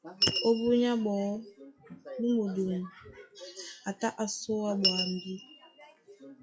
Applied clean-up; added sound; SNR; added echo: classical method WPE with log-MMSE.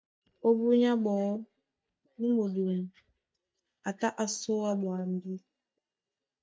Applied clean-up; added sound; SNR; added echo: neural mask model DeepFilterNet 3.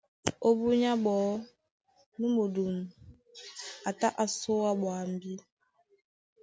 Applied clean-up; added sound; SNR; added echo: none; none; none; none.